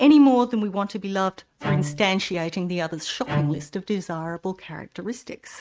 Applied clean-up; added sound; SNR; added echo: neural mask model RNNoise.